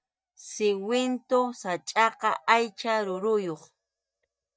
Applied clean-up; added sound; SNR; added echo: neural mask model DeepFilterNet 3.